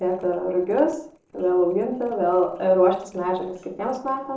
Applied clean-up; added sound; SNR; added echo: neural separator model SepFormer DNS4.